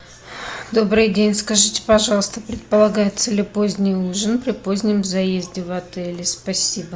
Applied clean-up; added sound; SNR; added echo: none; none; none; none.